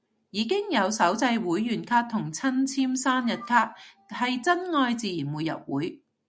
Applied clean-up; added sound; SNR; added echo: none; none; none; none.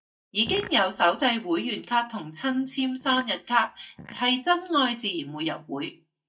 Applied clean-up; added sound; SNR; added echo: neural mask model DeepFilterNet 3.